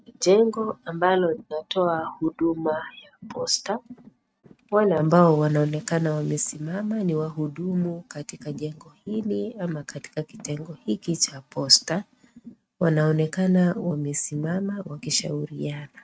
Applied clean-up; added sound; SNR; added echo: neural mask model RNNoise.